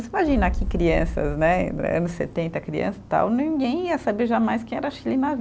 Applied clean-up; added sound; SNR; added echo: none; Boom; 6 dB; none.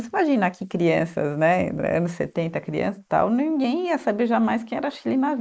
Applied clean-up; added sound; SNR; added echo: neural mask model Resemble Enhance denoiser.